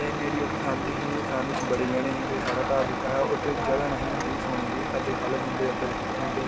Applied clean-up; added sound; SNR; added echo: none; Truck; 1 dB; reverberation time 2.4 s.